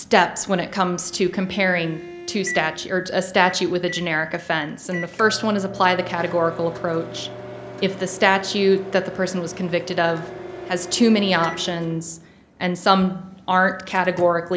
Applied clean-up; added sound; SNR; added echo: none; Bowed string instrument + Microwave oven; 15 dB; none.